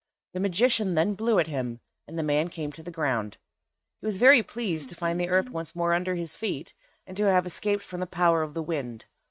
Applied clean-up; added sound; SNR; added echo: neural mask model RNNoise.